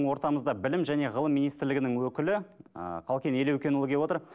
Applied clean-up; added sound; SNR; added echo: none; none; none; none.